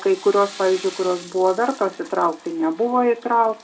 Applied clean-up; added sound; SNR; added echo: none; Toilet flush / Water; 20 dB; reverberation time 0.4 s.